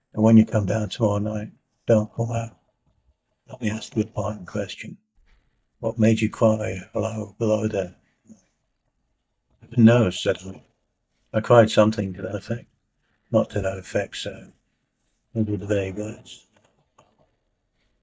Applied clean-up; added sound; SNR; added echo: neural mask model DeepFilterNet 3.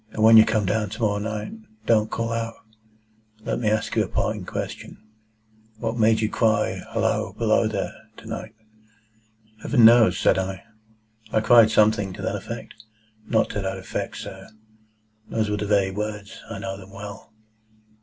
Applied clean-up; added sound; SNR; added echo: none; none; none; none.